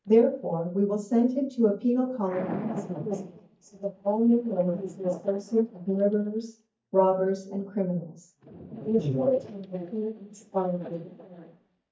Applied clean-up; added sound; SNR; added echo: neural mask model DeepFilterNet 3.